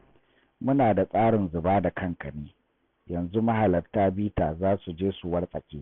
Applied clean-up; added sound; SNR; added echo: none; none; none; none.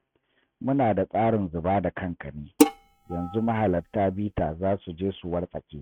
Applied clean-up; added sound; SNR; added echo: neural mask model RNNoise.